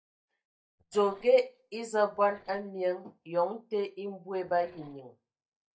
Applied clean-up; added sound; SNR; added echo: neural mask model DeepFilterNet 3.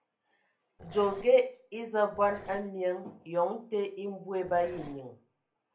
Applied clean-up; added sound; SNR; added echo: none; Growling; 19 dB; reverberation time 0.3 s.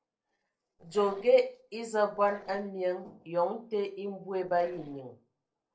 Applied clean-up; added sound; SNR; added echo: neural separator model SepFormer DNS4.